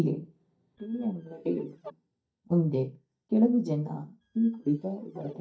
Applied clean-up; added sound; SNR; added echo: neural mask model DeepFilterNet 3.